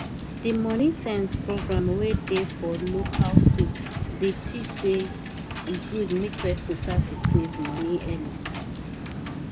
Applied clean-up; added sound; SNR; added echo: none; Wind / Boat, Water vehicle; -1 dB; none.